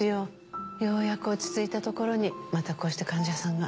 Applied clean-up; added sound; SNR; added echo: none; none; none; none.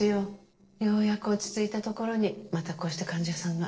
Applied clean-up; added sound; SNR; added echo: neural separator model SepFormer DNS4.